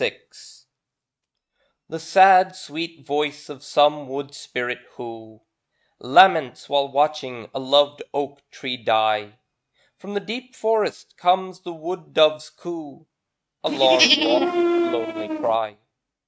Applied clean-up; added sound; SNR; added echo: neural mask model RNNoise.